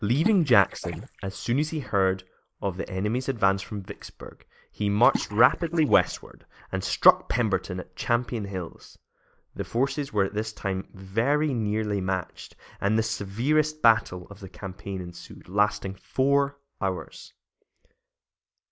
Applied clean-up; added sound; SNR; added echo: neural mask model Resemble Enhance denoiser.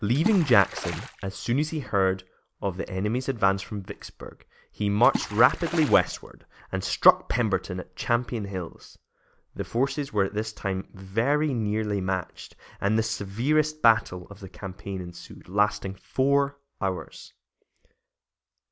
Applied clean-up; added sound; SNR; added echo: none; Water / Splash, splatter; 11 dB; none.